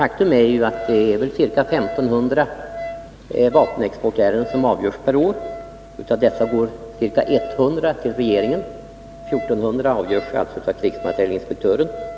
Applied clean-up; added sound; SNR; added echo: none; Wind instrument, woodwind instrument; 14 dB; none.